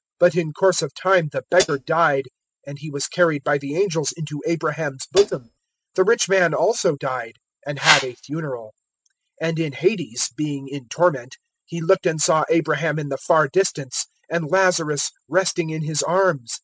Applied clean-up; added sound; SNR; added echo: neural mask model RNNoise.